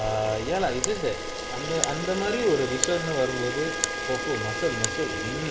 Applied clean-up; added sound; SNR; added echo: none; Wind instrument, woodwind instrument + Camera; 2 dB; none.